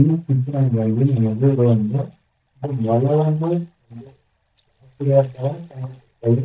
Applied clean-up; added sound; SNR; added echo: neural mask model DeepFilterNet 3.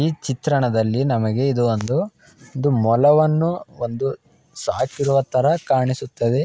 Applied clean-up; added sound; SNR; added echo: none; none; none; none.